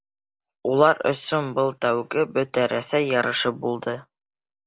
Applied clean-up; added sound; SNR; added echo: none; none; none; none.